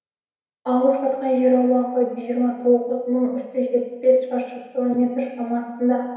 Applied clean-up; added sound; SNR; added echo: none; none; none; reverberation time 1.0 s.